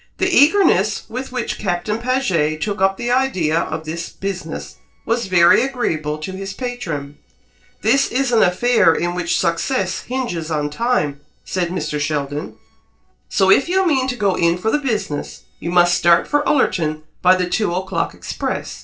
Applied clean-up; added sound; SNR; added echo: neural separator model SepFormer DNS4.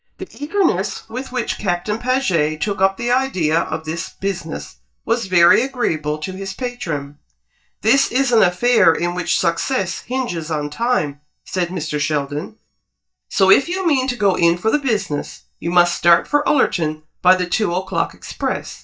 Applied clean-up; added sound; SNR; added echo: neural mask model DeepFilterNet 3.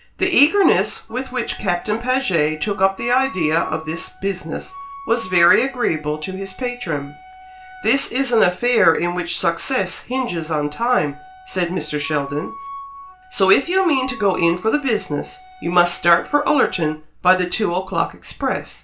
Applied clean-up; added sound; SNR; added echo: none; Wind instrument, woodwind instrument; 18 dB; reverberation time 0.2 s.